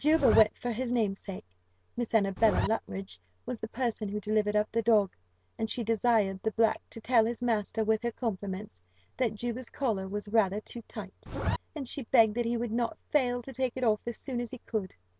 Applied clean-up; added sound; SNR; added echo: none; Zipper (clothing); 0 dB; none.